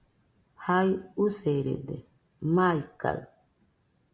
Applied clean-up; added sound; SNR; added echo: none; none; none; none.